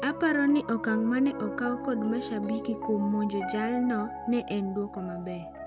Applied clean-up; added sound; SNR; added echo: none; Piano; 8 dB; none.